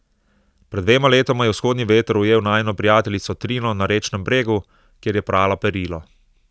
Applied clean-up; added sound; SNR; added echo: none; none; none; none.